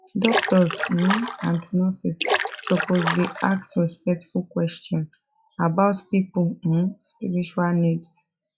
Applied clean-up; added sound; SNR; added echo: classical method log-MMSE.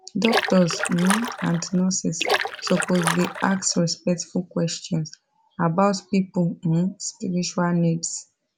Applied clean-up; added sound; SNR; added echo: none; Splash, splatter; 4 dB; none.